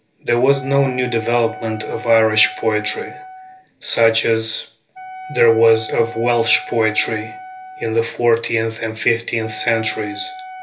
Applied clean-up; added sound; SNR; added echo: none; Wind instrument, woodwind instrument; 15 dB; reverberation time 0.3 s.